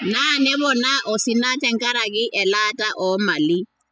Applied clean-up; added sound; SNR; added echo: classical method spectral subtraction.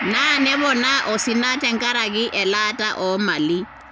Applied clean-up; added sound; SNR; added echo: none; Gong; 10 dB; none.